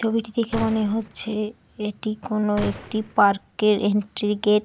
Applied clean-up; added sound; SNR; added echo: none; Gunshot, gunfire; 14 dB; none.